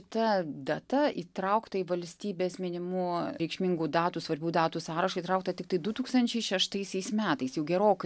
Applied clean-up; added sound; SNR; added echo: none; none; none; none.